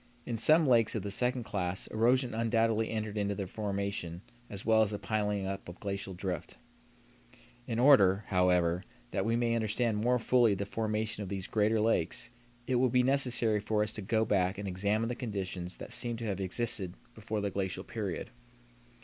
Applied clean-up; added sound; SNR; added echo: none; none; none; none.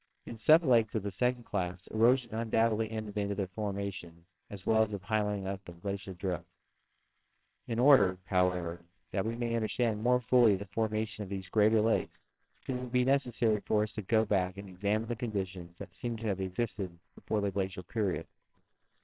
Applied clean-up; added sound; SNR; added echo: neural separator model SepFormer WHAMR!.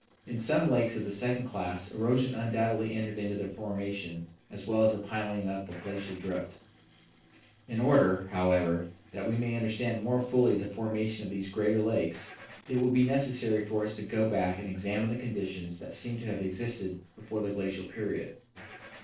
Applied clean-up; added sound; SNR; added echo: neural separator model SepFormer DNS4.